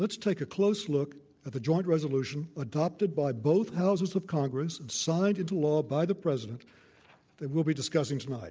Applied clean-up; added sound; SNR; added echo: none; none; none; none.